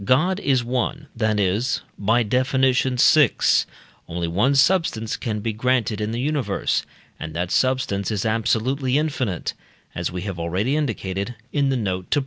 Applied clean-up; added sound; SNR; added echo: none; none; none; none.